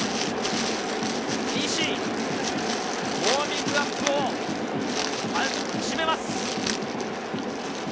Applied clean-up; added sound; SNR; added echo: none; Crumpling, crinkling; 6 dB; none.